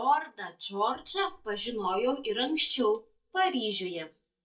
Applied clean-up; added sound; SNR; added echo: neural mask model DeepFilterNet 3.